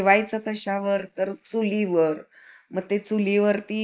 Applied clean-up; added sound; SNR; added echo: neural mask model Resemble Enhance denoiser.